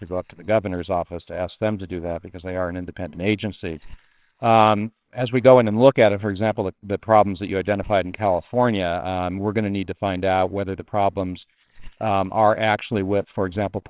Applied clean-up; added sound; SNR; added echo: neural separator model SepFormer WHAMR!.